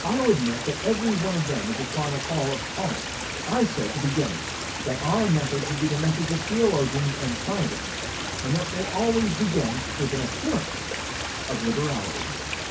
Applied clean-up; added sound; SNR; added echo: none; Stream; 4 dB; reverberation time 0.3 s.